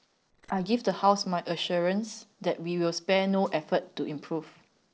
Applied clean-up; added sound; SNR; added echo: neural separator model SepFormer DNS4.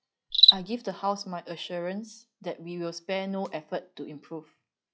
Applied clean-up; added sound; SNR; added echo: classical method log-MMSE.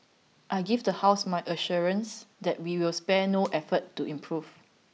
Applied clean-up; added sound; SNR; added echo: none; none; none; none.